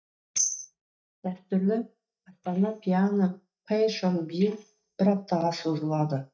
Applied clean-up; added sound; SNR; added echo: neural mask model DeepFilterNet 3.